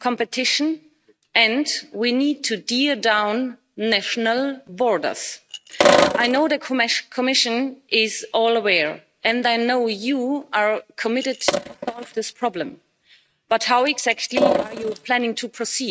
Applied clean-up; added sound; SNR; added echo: neural mask model RNNoise.